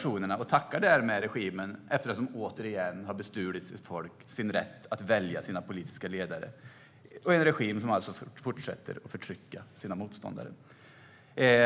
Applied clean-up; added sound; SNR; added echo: none; none; none; none.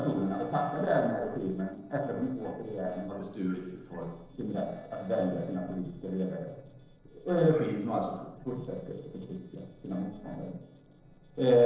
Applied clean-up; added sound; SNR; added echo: neural separator model SepFormer DNS4.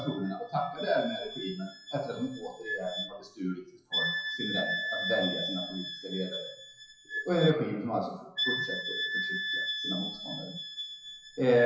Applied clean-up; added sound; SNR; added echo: classical method WPE with log-MMSE.